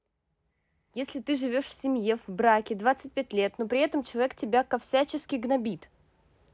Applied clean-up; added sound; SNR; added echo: none; none; none; none.